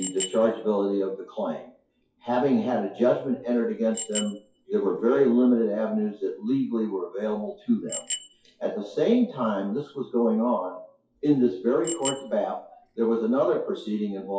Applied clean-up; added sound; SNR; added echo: classical method WPE with log-MMSE.